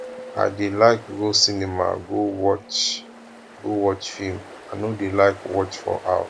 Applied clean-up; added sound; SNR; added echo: none; Ocean; 18 dB; none.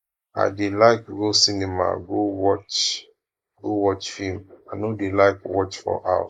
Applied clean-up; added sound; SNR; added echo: neural mask model Resemble Enhance denoiser.